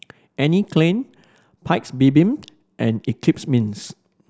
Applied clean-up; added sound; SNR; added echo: none; none; none; none.